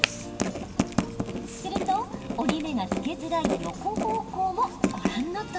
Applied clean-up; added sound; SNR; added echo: none; Writing; 0 dB; reverberation time 1.7 s.